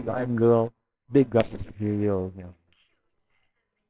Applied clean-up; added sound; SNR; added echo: neural separator model SepFormer WHAMR!.